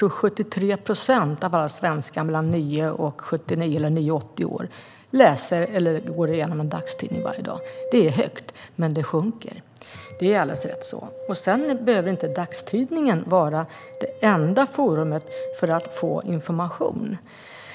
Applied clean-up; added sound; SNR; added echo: none; Glass; 13 dB; none.